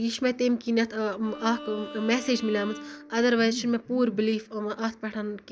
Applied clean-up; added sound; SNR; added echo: none; Bowed string instrument; 16 dB; none.